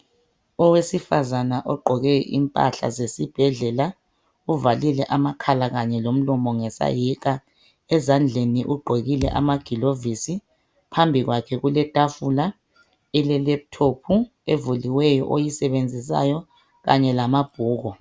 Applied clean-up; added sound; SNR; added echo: none; Thump, thud; 13 dB; none.